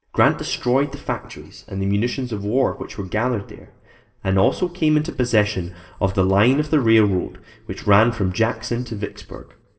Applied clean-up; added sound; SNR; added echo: none; none; none; reverberation time 0.8 s.